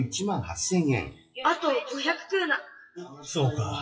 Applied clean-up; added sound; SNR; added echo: classical method WPE with log-MMSE.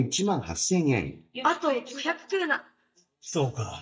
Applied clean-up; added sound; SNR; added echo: neural mask model DeepFilterNet 3.